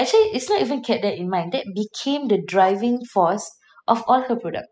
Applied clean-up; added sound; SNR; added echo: classical method spectral subtraction.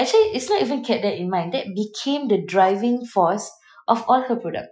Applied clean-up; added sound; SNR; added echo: classical method Wiener filter.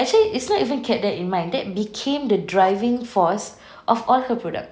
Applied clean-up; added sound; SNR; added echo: none; Zipper (clothing); 19 dB; none.